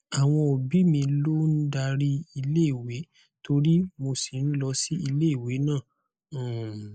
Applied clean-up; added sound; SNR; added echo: neural mask model Resemble Enhance denoiser.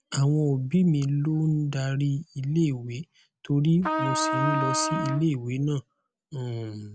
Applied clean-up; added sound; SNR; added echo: none; Trumpet; 2 dB; none.